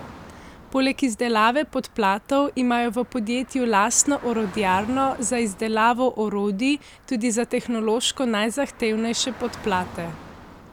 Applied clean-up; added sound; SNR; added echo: none; Traffic noise, roadway noise / Car; 20 dB; none.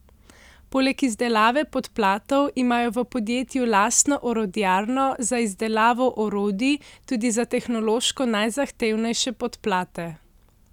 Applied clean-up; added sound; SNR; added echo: none; none; none; none.